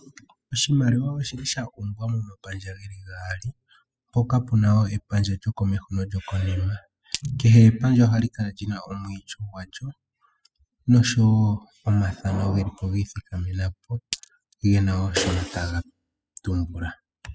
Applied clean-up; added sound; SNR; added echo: classical method spectral subtraction.